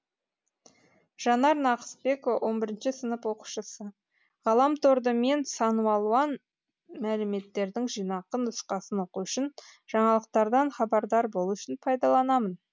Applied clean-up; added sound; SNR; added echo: none; none; none; none.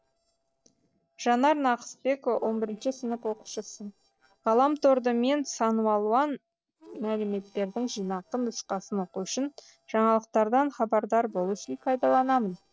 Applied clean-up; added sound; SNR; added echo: neural separator model SepFormer DNS4.